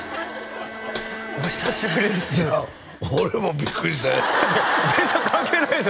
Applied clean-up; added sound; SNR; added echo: none; Knock + Bowed string instrument; 14 dB; none.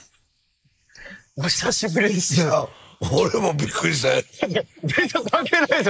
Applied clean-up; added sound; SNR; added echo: neural mask model Resemble Enhance denoiser.